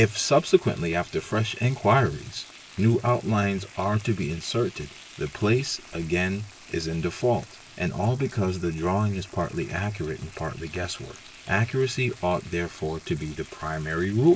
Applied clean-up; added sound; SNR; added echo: neural mask model Resemble Enhance denoiser.